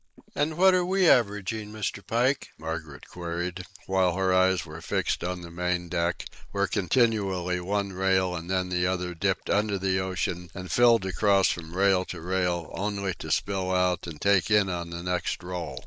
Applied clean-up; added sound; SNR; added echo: neural mask model Resemble Enhance denoiser.